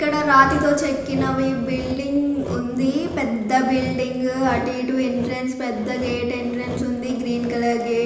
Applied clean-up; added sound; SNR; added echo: none; Sawing; 10 dB; reverberation time 1.0 s.